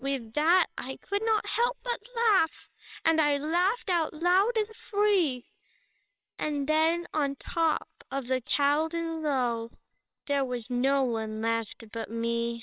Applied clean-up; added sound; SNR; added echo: neural separator model SepFormer WHAMR!.